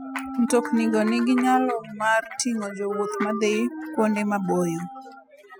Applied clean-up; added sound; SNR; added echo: classical method spectral subtraction.